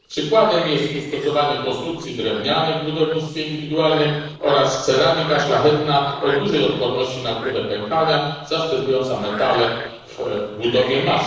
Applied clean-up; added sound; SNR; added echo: neural separator model SepFormer DNS4.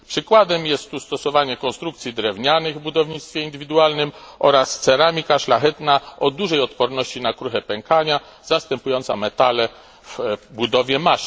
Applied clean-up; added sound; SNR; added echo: none; none; none; none.